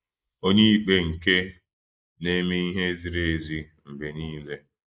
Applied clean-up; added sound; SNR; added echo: neural mask model Resemble Enhance denoiser.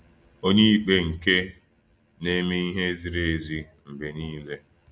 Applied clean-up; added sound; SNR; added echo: none; none; none; none.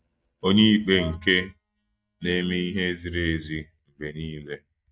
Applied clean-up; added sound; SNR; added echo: neural mask model DeepFilterNet 3.